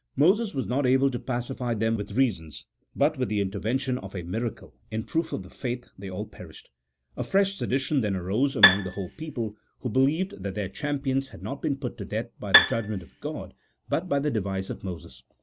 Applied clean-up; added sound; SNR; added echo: none; Bowed string instrument; -3 dB; none.